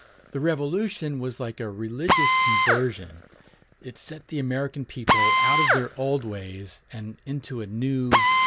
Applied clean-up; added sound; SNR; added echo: none; Drill; -3 dB; none.